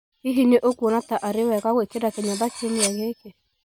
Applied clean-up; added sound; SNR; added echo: none; Cutlery, silverware; 13 dB; none.